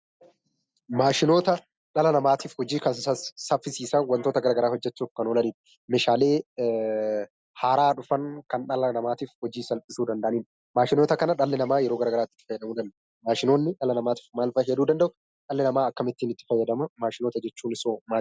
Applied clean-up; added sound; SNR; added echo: none; none; none; none.